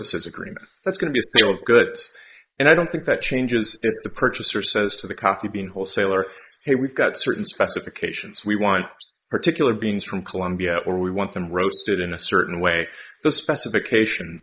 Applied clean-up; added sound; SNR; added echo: neural mask model Resemble Enhance denoiser.